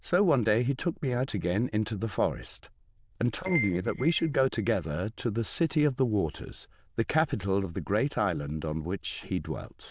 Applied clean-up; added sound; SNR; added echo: neural diffusion model UNIVERSE++.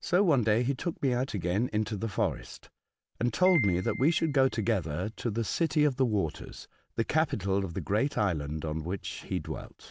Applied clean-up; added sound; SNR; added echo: none; Piano; 11 dB; none.